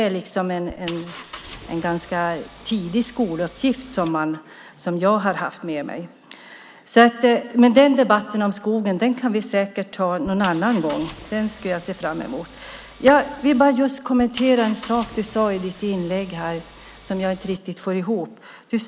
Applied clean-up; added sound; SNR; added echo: none; Engine; 18 dB; none.